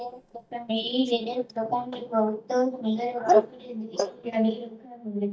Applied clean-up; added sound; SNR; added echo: neural mask model DeepFilterNet 3.